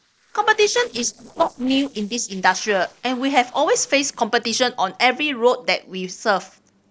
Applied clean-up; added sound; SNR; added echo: neural separator model SepFormer DNS4.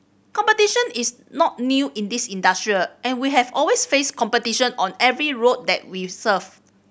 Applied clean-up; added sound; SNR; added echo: none; none; none; none.